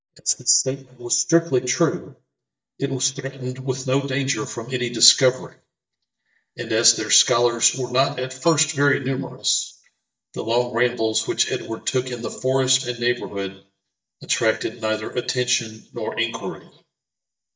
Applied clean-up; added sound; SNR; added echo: neural mask model DeepFilterNet 3.